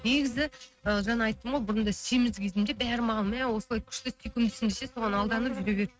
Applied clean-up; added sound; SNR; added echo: neural mask model RNNoise.